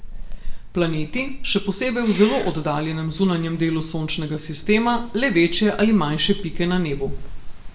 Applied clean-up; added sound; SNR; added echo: none; Meow / Purr; 7 dB; reverberation time 0.5 s.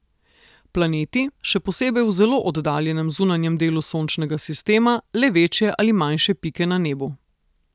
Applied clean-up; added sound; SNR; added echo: none; none; none; none.